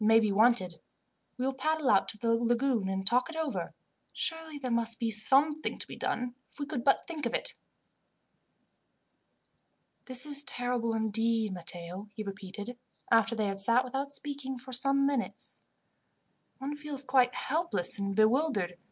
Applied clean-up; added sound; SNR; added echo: none; none; none; none.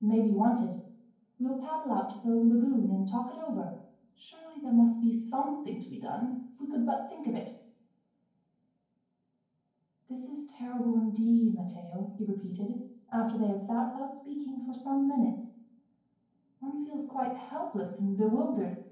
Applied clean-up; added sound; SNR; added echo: none; none; none; reverberation time 0.9 s.